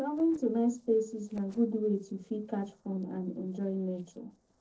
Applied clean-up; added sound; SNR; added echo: neural separator model SepFormer DNS4.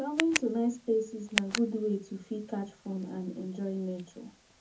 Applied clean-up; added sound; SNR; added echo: none; Tick; 7 dB; reverberation time 0.3 s.